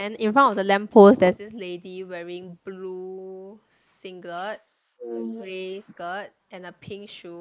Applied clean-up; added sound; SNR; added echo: neural mask model Resemble Enhance denoiser.